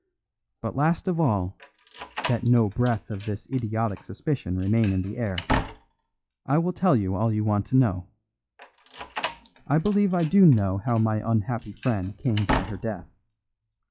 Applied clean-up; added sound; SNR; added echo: classical method log-MMSE.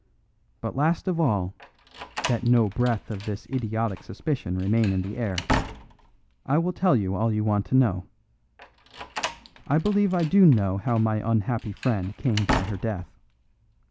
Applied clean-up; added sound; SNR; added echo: none; Slam; 11 dB; none.